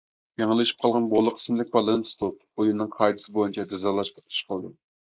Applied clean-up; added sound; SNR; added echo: neural mask model Resemble Enhance denoiser.